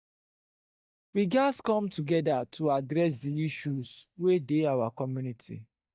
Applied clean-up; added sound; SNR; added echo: neural mask model DeepFilterNet 3.